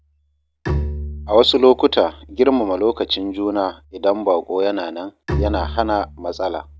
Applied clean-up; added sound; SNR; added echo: none; Bowed string instrument; 10 dB; none.